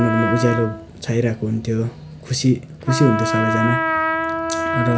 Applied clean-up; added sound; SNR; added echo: none; Trumpet; 3 dB; none.